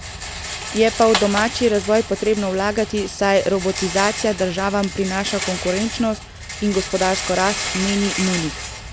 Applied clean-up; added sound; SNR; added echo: none; Rattle; 8 dB; none.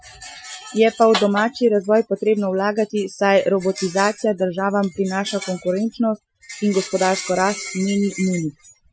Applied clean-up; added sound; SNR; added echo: classical method Wiener filter.